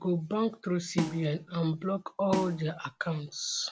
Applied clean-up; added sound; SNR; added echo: none; Snare drum; 7 dB; none.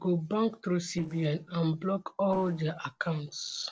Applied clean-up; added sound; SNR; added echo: neural separator model SepFormer DNS4.